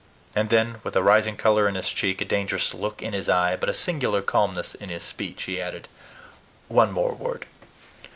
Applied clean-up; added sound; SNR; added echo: none; none; none; none.